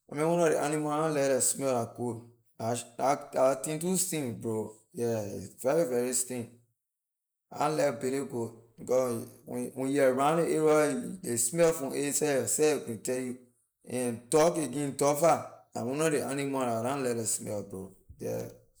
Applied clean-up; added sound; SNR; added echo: neural mask model Resemble Enhance denoiser.